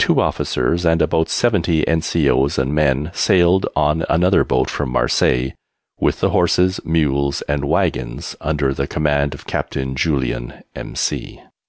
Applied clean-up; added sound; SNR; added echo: none; none; none; none.